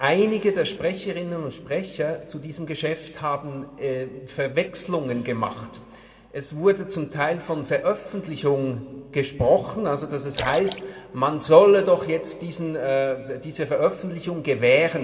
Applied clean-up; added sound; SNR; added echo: none; Splash, splatter; 12 dB; reverberation time 1.6 s.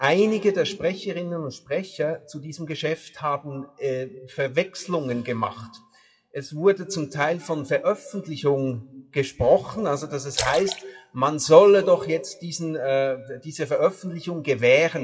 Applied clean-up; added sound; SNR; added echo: classical method WPE with log-MMSE.